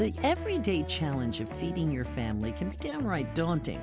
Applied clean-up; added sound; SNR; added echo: none; none; none; none.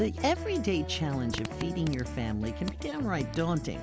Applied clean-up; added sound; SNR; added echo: none; Fart; 15 dB; none.